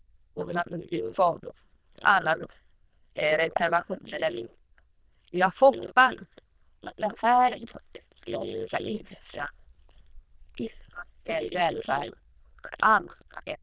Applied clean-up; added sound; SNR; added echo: neural diffusion model UNIVERSE++.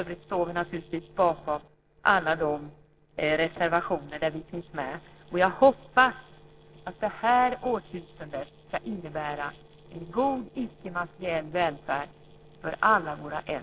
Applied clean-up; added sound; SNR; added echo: neural separator model SepFormer DNS4.